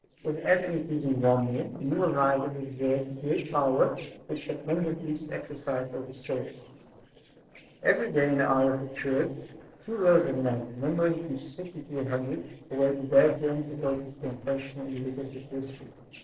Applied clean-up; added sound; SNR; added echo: neural separator model SepFormer DNS4.